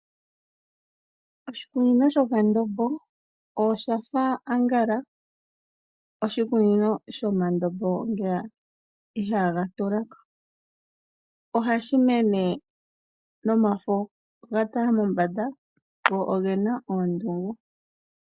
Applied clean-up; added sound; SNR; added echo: neural mask model DeepFilterNet 3.